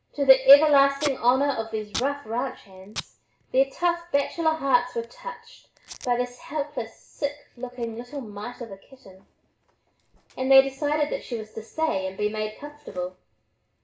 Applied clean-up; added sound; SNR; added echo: none; Packing tape, duct tape; 19 dB; reverberation time 0.2 s.